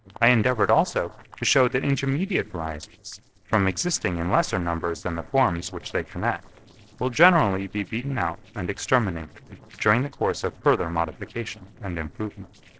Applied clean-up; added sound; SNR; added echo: neural separator model SepFormer DNS4.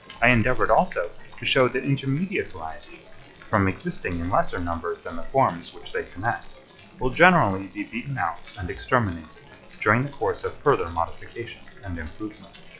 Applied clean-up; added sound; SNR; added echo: classical method log-MMSE.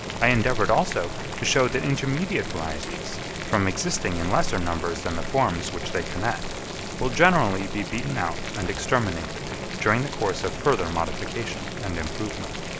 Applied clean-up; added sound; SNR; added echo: none; Boiling; 7 dB; none.